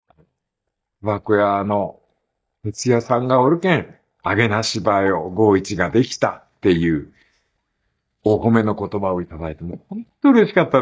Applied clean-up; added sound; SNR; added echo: neural mask model DeepFilterNet 3.